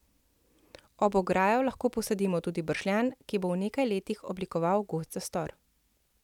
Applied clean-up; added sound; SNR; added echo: none; none; none; none.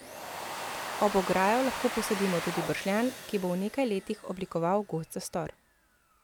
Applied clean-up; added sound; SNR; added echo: none; Domestic sounds, home sounds; 9 dB; none.